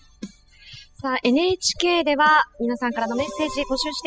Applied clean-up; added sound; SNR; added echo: classical method spectral subtraction.